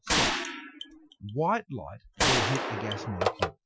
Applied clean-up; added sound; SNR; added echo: classical method Wiener filter.